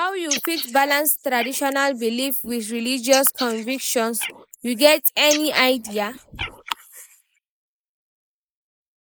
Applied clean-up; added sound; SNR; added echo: neural mask model Resemble Enhance denoiser.